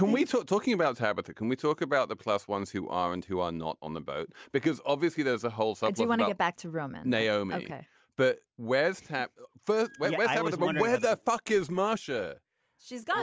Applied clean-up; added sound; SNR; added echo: none; Bird; 18 dB; none.